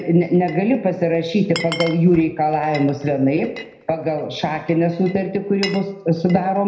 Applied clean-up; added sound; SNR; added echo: none; Glass; 17 dB; reverberation time 0.8 s.